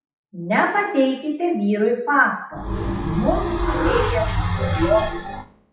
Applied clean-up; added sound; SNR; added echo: classical method WPE with log-MMSE.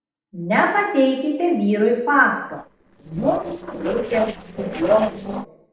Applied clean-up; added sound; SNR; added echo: neural separator model SepFormer DNS4.